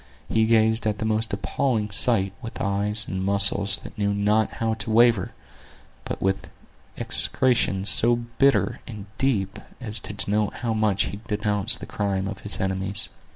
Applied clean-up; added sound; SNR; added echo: none; none; none; none.